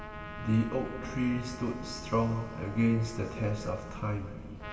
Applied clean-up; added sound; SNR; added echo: none; Trumpet; 15 dB; reverberation time 2.6 s.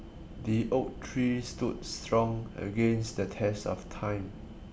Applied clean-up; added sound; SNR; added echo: none; none; none; none.